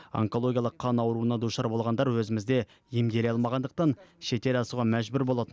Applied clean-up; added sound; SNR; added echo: none; none; none; none.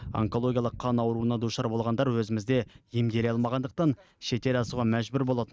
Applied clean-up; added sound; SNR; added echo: neural mask model RNNoise.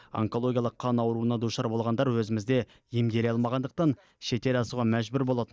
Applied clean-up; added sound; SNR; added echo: neural mask model DeepFilterNet 3.